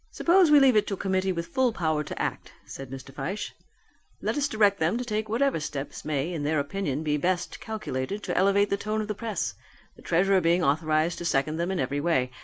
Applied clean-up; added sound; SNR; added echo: none; none; none; none.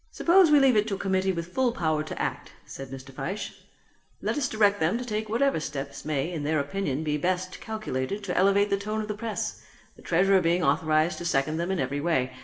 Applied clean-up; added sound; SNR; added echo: none; none; none; reverberation time 0.7 s.